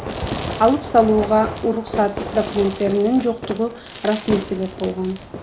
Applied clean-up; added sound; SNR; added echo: none; Fireworks; 9 dB; reverberation time 0.5 s.